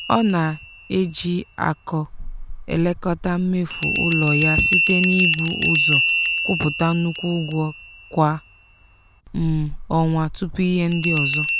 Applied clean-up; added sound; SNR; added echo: none; Bell; 3 dB; none.